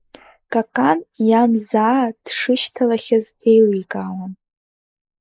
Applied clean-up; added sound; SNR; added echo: neural mask model Resemble Enhance denoiser.